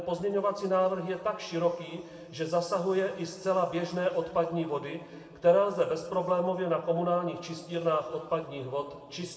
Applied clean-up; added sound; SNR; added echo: none; none; none; reverberation time 2.1 s.